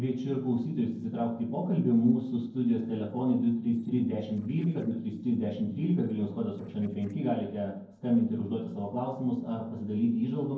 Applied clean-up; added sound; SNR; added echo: neural separator model SepFormer DNS4.